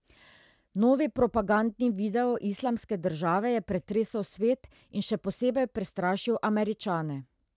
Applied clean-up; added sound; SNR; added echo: none; none; none; none.